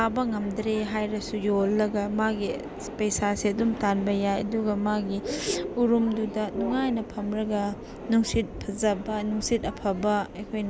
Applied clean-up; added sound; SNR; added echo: none; Subway, metro, underground; 10 dB; none.